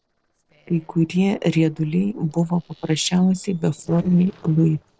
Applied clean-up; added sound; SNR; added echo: neural separator model SepFormer DNS4.